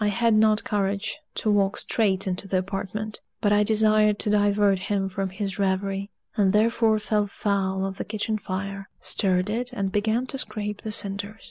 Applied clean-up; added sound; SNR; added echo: none; none; none; none.